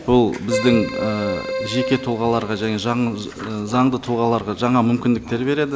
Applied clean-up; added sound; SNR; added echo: none; Keyboard (musical); 8 dB; none.